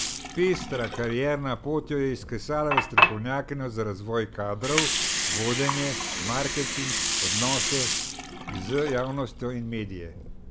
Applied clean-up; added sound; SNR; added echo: none; Water; 0 dB; none.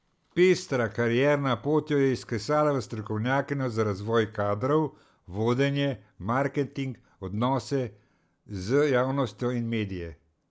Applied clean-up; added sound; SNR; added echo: none; none; none; none.